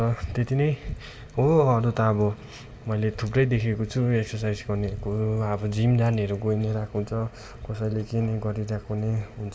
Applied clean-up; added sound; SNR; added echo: none; none; none; reverberation time 1.6 s.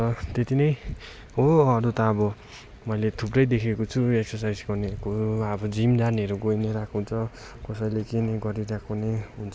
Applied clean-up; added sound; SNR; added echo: none; none; none; none.